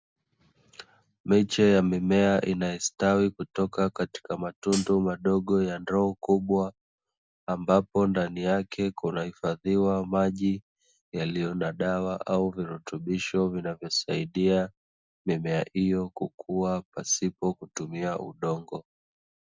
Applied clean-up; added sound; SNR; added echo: none; Hi-hat; 9 dB; none.